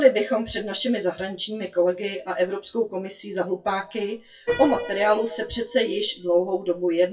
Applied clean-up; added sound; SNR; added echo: classical method WPE with log-MMSE.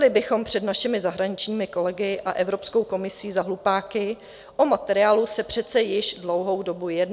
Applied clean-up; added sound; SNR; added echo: none; none; none; none.